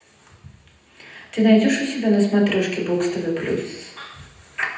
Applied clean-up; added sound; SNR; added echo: none; none; none; reverberation time 0.9 s.